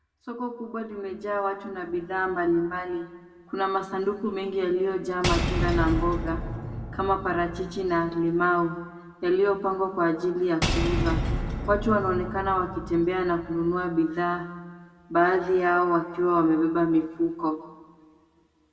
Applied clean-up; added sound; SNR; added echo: none; Shatter / Boom; 4 dB; reverberation time 1.2 s.